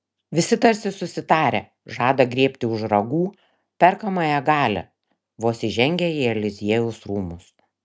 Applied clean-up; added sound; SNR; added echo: none; none; none; none.